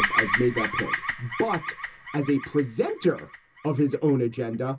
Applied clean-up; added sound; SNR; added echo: none; Bird vocalization, bird call, bird song; 5 dB; reverberation time 0.2 s.